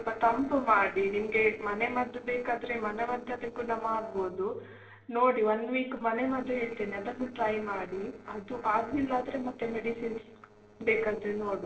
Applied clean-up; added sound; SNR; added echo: neural separator model SepFormer DNS4.